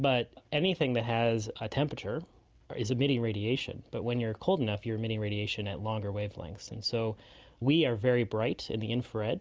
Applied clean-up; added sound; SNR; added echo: none; none; none; none.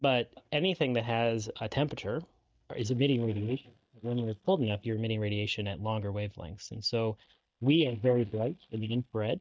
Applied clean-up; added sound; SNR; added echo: neural mask model DeepFilterNet 3.